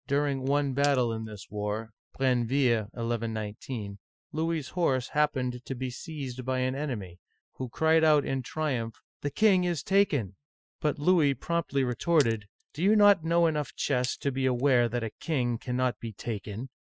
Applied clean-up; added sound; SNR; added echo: classical method Wiener filter.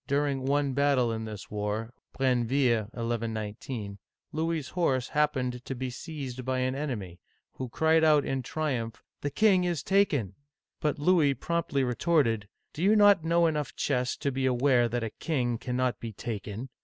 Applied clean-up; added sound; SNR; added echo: none; none; none; none.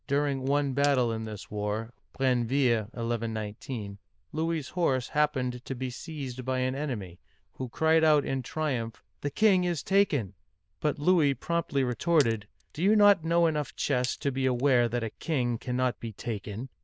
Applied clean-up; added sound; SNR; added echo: neural diffusion model UNIVERSE++.